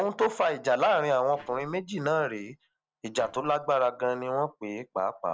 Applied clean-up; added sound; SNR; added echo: neural separator model SepFormer DNS4.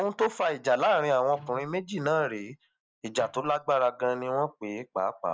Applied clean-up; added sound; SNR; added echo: neural mask model DeepFilterNet 3.